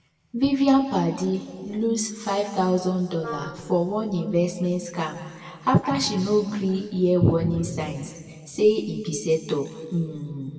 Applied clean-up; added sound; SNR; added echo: none; Wind instrument, woodwind instrument; 15 dB; reverberation time 2.1 s.